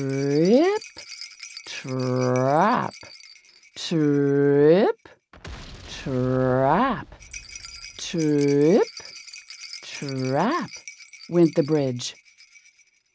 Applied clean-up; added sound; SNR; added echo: none; Boom + Rattle; 19 dB; none.